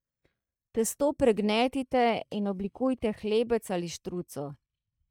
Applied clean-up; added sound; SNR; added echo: neural mask model DeepFilterNet 3.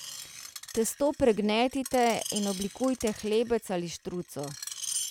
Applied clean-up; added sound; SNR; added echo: none; Screech; 11 dB; none.